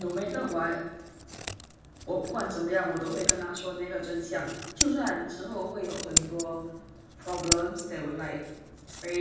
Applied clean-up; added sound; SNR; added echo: none; Scissors; 2 dB; reverberation time 1.2 s.